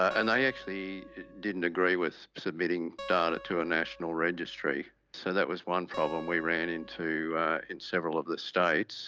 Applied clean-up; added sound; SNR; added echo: none; Acoustic guitar; 18 dB; none.